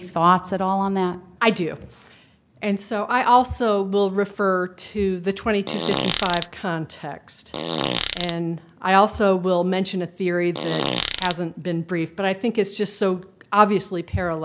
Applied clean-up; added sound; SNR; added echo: none; Fart; 4 dB; none.